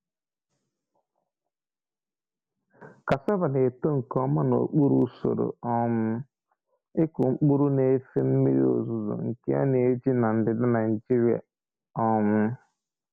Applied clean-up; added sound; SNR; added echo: none; none; none; none.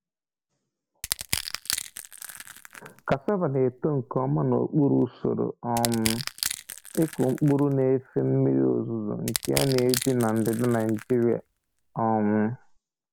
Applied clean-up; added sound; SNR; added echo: none; Crushing; 10 dB; none.